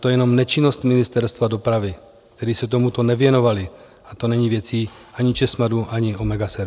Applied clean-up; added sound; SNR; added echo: none; none; none; none.